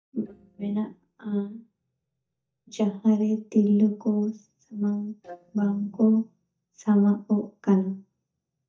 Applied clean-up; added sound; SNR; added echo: neural mask model DeepFilterNet 3.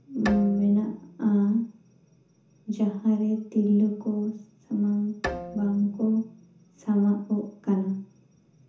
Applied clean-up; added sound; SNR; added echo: none; Bowed string instrument; 14 dB; reverberation time 0.6 s.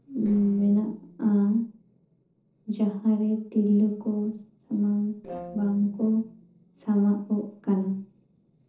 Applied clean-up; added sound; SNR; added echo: neural separator model SepFormer DNS4.